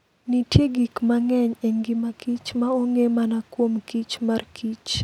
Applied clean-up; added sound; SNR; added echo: none; none; none; none.